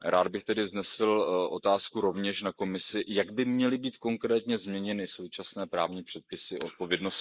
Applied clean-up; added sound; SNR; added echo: neural mask model Resemble Enhance denoiser.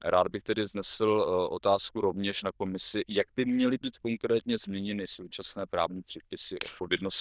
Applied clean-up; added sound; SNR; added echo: neural diffusion model UNIVERSE++.